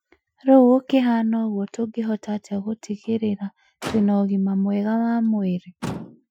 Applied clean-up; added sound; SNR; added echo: classical method Wiener filter.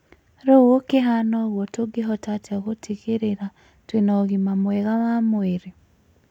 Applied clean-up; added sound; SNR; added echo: none; none; none; none.